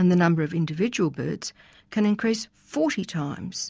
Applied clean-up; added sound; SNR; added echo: none; none; none; none.